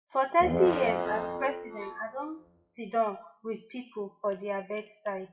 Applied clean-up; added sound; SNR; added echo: classical method WPE with log-MMSE.